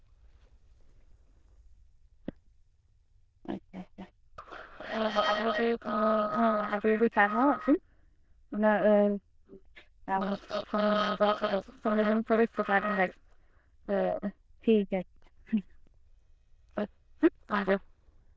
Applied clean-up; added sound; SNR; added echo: neural diffusion model UNIVERSE++.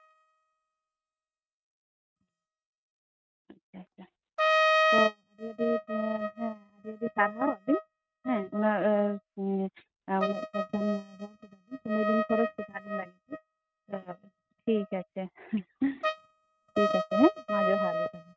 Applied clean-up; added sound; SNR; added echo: neural mask model RNNoise.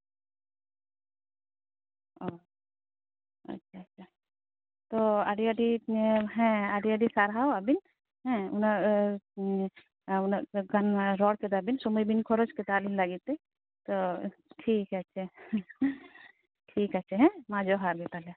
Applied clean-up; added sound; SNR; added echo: none; none; none; none.